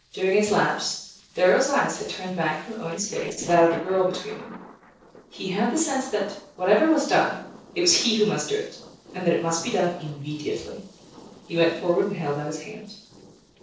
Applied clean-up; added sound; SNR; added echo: neural separator model SepFormer DNS4.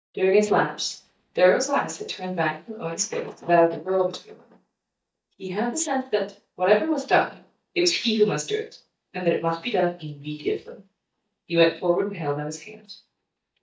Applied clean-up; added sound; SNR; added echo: neural mask model DeepFilterNet 3.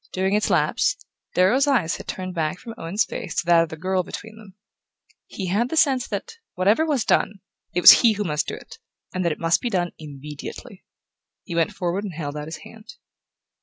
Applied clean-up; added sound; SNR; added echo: none; none; none; none.